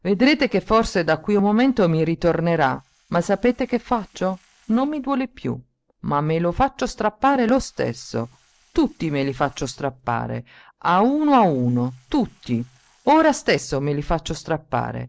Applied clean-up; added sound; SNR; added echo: neural mask model Resemble Enhance denoiser.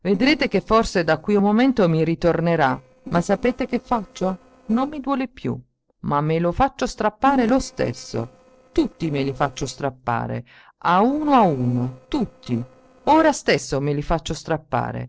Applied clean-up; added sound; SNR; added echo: neural separator model SepFormer DNS4.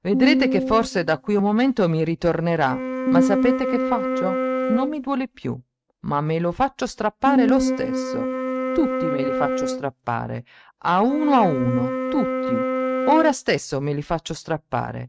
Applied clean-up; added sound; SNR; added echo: neural mask model RNNoise.